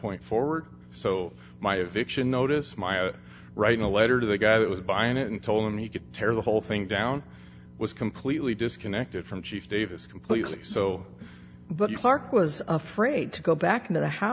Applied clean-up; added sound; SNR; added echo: none; none; none; none.